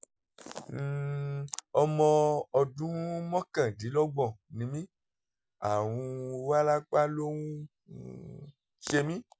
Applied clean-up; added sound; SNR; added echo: none; none; none; none.